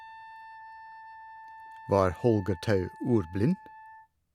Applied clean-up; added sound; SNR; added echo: none; Wind instrument, woodwind instrument; 17 dB; none.